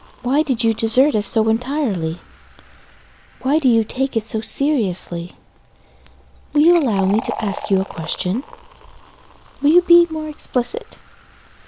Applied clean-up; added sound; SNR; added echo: none; Fill (with liquid); 18 dB; none.